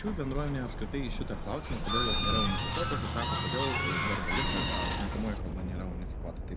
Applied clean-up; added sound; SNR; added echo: none; Explosion + Bird / Fowl; -4 dB; none.